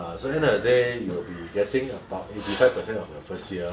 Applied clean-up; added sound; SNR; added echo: none; none; none; none.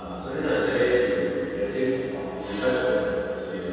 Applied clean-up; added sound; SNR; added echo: none; none; none; reverberation time 2.1 s.